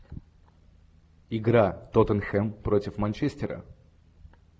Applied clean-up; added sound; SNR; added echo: none; none; none; none.